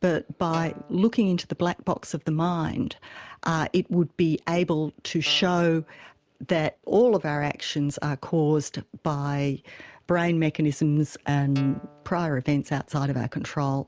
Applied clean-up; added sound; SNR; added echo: none; Guitar; 20 dB; none.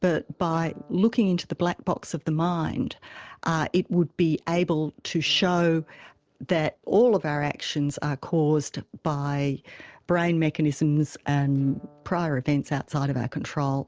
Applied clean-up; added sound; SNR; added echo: neural separator model SepFormer DNS4.